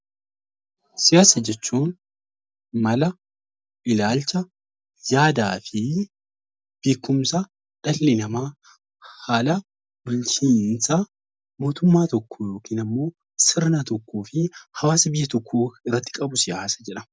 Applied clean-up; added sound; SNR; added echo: none; none; none; none.